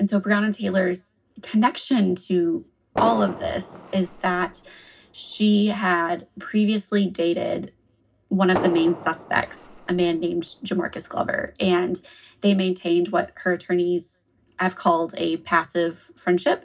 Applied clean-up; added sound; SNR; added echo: none; Fireworks; 11 dB; reverberation time 0.4 s.